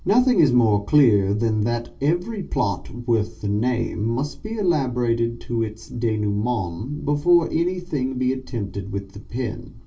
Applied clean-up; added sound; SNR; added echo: none; none; none; reverberation time 0.2 s.